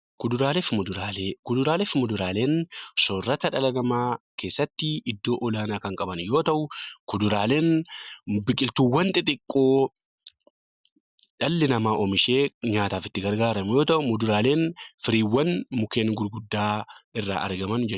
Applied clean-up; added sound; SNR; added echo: none; none; none; none.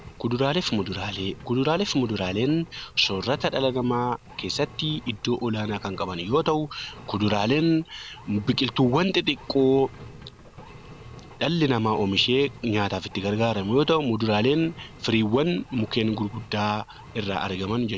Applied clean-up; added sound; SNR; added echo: none; Engine; 19 dB; none.